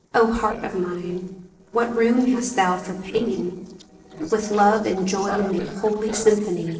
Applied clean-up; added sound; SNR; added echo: neural separator model SepFormer DNS4.